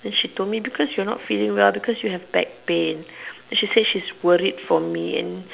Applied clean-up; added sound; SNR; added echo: none; none; none; none.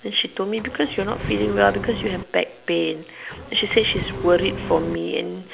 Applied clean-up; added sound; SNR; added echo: none; Engine; 9 dB; none.